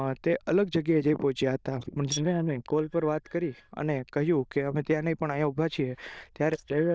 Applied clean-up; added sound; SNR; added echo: neural diffusion model UNIVERSE++.